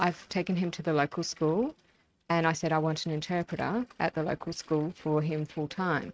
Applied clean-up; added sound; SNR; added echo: neural mask model RNNoise.